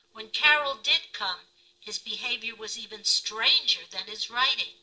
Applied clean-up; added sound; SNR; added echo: neural separator model SepFormer DNS4.